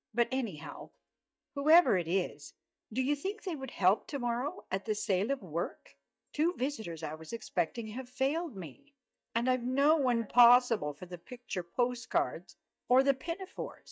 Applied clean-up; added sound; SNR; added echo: neural mask model DeepFilterNet 3.